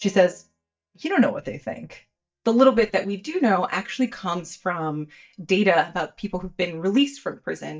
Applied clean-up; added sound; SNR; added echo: neural mask model DeepFilterNet 3.